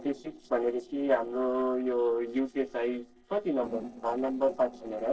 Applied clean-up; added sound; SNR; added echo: neural separator model SepFormer DNS4.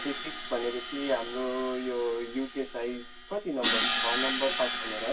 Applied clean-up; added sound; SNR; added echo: none; Crash cymbal; 0 dB; reverberation time 0.2 s.